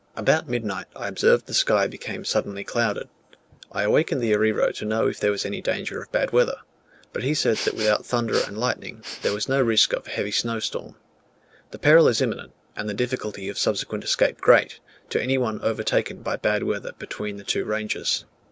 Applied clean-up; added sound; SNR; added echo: none; Respiratory sounds; 12 dB; none.